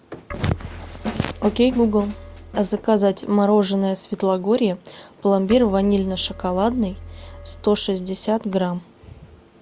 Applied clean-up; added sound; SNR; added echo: none; Snare drum + Keyboard (musical); 16 dB; none.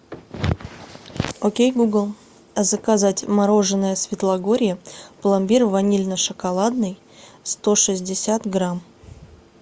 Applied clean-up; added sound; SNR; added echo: none; none; none; none.